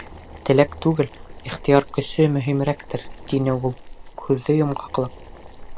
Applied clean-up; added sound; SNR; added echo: none; Boiling; 16 dB; none.